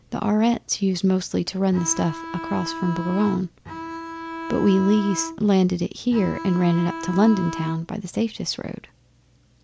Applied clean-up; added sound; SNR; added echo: none; Bowed string instrument; 9 dB; none.